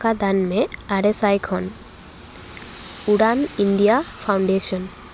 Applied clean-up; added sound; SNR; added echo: none; Aircraft; 19 dB; none.